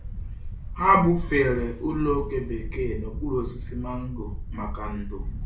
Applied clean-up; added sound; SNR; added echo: none; Wind; 5 dB; reverberation time 0.4 s.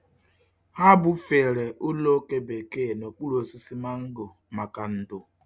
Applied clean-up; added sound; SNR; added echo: none; none; none; none.